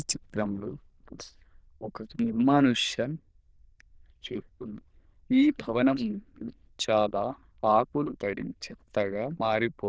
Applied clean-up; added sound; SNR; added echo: neural diffusion model UNIVERSE++.